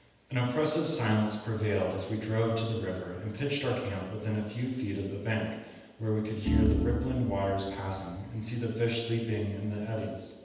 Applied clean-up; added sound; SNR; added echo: none; Organ; 0 dB; reverberation time 1.1 s.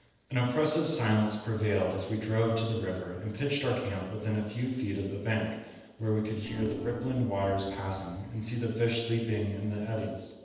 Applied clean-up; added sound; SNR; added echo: neural separator model SepFormer DNS4.